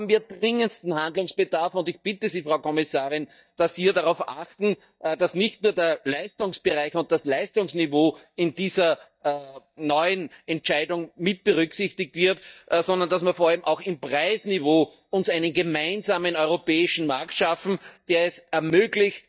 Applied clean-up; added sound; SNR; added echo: neural mask model DeepFilterNet 3.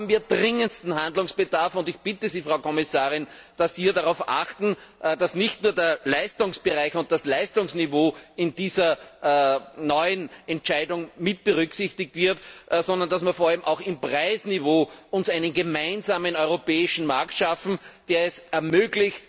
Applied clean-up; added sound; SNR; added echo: none; none; none; none.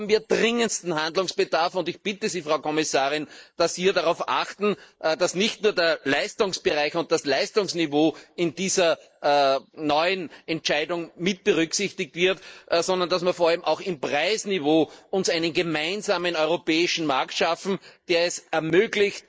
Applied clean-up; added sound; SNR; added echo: neural mask model Resemble Enhance denoiser.